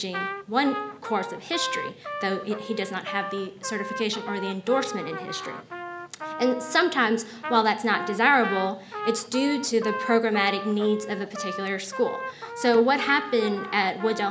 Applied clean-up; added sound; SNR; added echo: none; Trumpet; 9 dB; none.